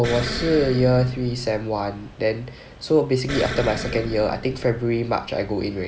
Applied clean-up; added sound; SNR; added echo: none; Explosion; 10 dB; none.